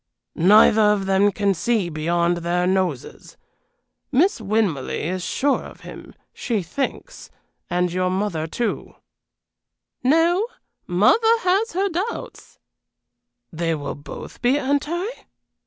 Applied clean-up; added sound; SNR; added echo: none; none; none; none.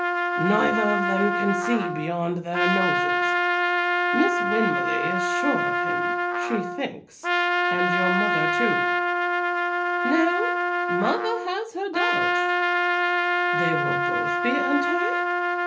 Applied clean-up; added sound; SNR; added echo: none; Trumpet; -5 dB; reverberation time 0.3 s.